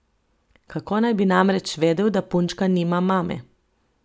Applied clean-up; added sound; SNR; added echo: none; none; none; none.